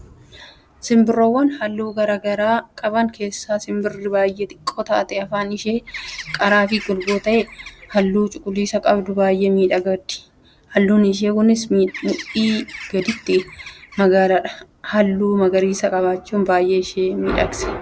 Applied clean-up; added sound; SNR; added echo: none; Bird; 15 dB; none.